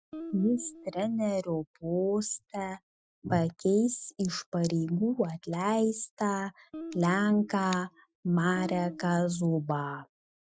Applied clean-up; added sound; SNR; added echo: classical method Wiener filter.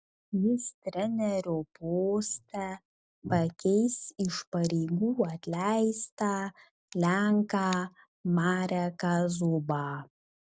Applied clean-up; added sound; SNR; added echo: none; none; none; none.